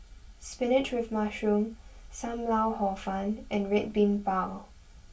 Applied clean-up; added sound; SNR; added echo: none; none; none; reverberation time 0.2 s.